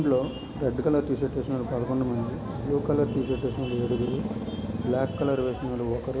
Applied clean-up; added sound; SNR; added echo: none; Organ; 19 dB; reverberation time 2.9 s.